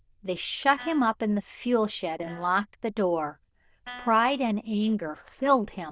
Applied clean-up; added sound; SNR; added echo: neural diffusion model UNIVERSE++.